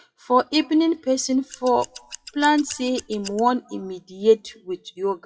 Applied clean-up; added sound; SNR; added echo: classical method WPE with log-MMSE.